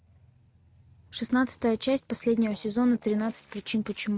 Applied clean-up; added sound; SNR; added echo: neural mask model RNNoise.